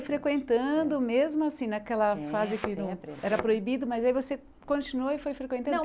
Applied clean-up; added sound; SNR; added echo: none; Thump, thud; 12 dB; none.